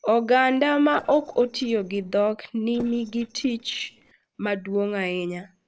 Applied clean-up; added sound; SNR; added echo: neural separator model SepFormer DNS4.